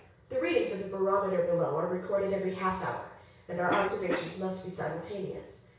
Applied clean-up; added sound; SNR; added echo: none; Cough; 13 dB; reverberation time 0.6 s.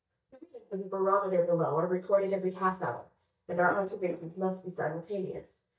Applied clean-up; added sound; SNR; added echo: neural mask model DeepFilterNet 3.